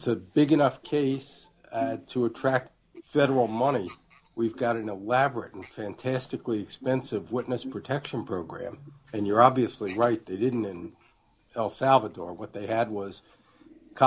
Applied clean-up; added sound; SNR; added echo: none; none; none; none.